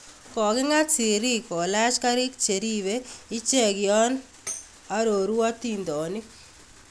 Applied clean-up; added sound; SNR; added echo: none; Tambourine; 16 dB; none.